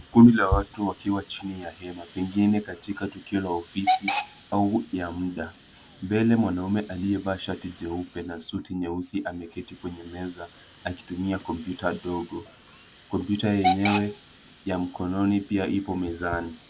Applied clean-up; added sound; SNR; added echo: none; Hiss / Alarm / Train; 9 dB; none.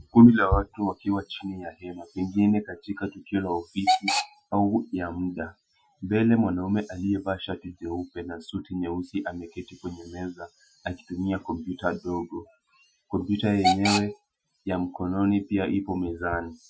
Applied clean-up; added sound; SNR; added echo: classical method Wiener filter.